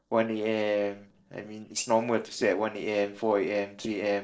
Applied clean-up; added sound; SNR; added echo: neural separator model SepFormer DNS4.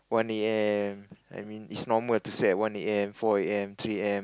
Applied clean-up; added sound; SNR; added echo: none; none; none; none.